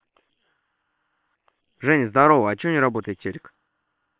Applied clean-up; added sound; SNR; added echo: neural separator model SepFormer WHAM!.